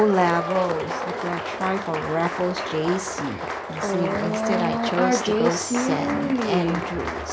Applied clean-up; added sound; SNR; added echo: none; Applause; 6 dB; none.